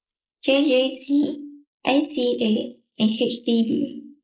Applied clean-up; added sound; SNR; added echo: neural mask model Resemble Enhance denoiser.